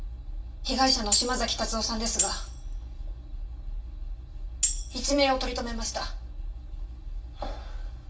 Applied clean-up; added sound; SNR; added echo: none; Tambourine; 2 dB; reverberation time 0.2 s.